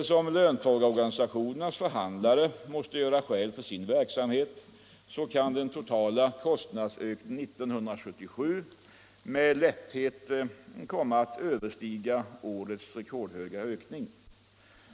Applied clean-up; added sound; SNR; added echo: none; none; none; none.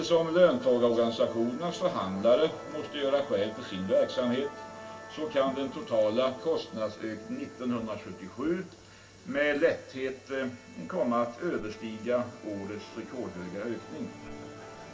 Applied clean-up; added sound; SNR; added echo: none; Musical instrument; 16 dB; reverberation time 0.2 s.